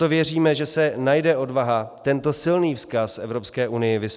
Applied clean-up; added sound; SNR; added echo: none; none; none; none.